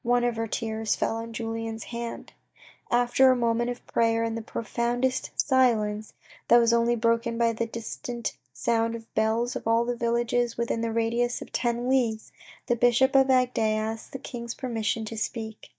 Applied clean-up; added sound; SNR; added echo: neural mask model DeepFilterNet 3.